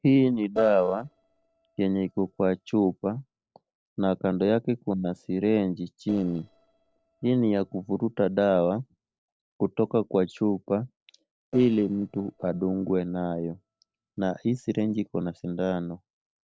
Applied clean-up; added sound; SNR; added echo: neural separator model SepFormer DNS4.